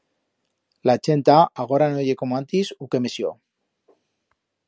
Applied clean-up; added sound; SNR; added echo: none; none; none; none.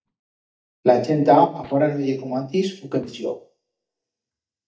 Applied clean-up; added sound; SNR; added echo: neural mask model DeepFilterNet 3.